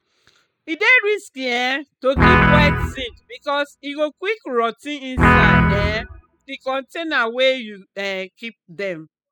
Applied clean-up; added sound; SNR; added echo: classical method spectral subtraction.